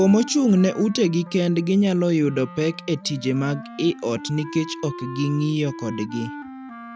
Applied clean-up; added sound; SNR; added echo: none; Wind instrument, woodwind instrument; 15 dB; none.